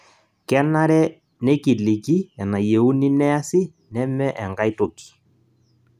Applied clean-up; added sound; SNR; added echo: none; none; none; none.